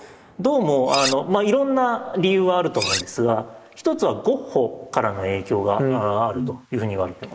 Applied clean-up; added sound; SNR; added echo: neural mask model Resemble Enhance denoiser.